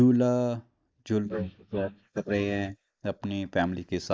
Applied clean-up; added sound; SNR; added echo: neural mask model Resemble Enhance denoiser.